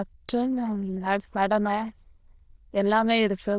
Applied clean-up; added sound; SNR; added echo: neural diffusion model UNIVERSE++.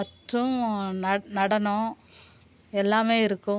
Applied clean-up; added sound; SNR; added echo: none; none; none; none.